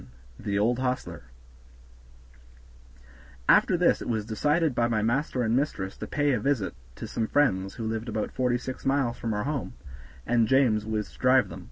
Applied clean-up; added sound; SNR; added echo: none; none; none; none.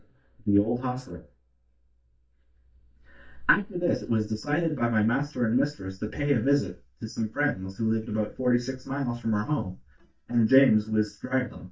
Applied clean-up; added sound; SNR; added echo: neural mask model DeepFilterNet 3.